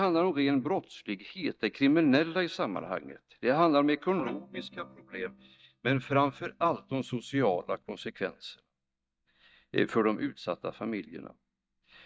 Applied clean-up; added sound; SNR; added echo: neural mask model DeepFilterNet 3.